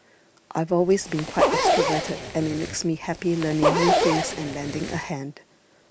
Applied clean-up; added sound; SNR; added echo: none; Zipper (clothing); -1 dB; none.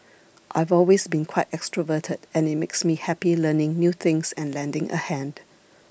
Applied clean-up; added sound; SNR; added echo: none; none; none; none.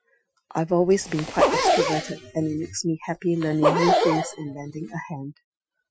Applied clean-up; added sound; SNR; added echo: classical method Wiener filter.